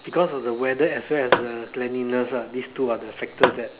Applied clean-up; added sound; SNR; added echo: none; Tap / Hammer; 1 dB; none.